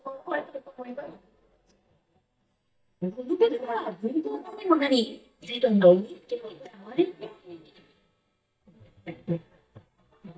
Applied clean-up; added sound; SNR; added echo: neural mask model DeepFilterNet 3.